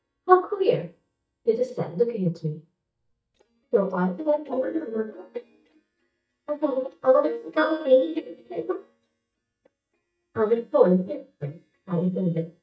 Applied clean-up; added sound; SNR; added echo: neural mask model DeepFilterNet 3.